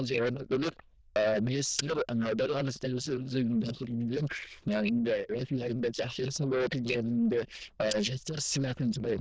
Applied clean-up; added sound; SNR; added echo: neural diffusion model UNIVERSE++.